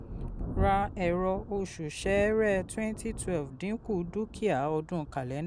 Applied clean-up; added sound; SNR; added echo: none; Thunder; 8 dB; none.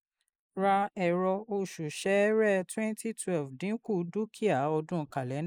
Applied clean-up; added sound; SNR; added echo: neural mask model Resemble Enhance denoiser.